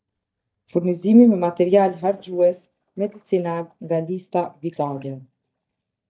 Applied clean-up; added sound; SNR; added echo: neural mask model DeepFilterNet 3.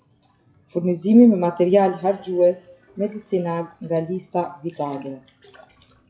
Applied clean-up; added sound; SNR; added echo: classical method WPE with log-MMSE.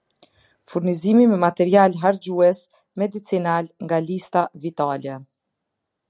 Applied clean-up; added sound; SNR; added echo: none; none; none; none.